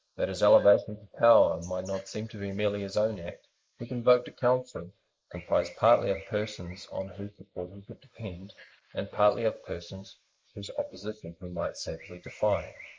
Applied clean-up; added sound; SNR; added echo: neural mask model Resemble Enhance denoiser.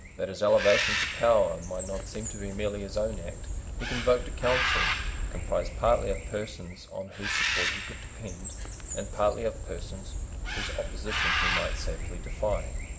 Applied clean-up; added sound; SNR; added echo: none; Bird; 1 dB; none.